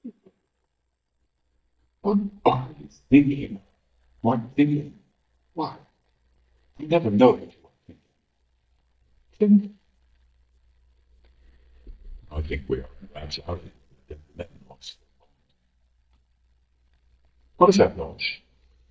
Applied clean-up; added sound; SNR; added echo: neural mask model DeepFilterNet 3.